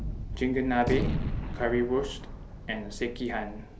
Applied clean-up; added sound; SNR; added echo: none; Gunshot, gunfire; 4 dB; none.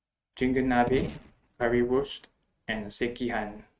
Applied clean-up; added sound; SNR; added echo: neural mask model RNNoise.